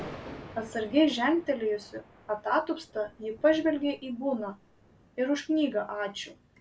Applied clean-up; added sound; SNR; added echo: none; Thunder; 19 dB; none.